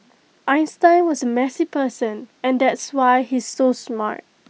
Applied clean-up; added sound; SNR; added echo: none; none; none; none.